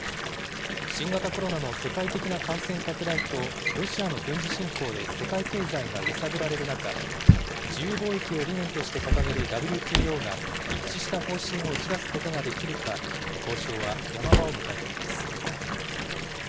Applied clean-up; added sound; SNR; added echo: none; Drawer open or close + Fill (with liquid) / Bathtub (filling or washing) / Water tap, faucet; -4 dB; none.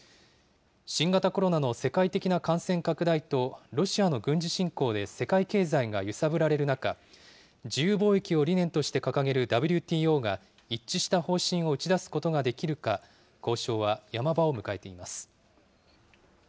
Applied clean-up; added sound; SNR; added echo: none; none; none; none.